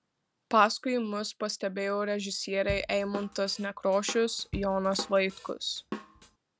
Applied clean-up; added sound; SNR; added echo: none; Drum / Drum kit; 13 dB; none.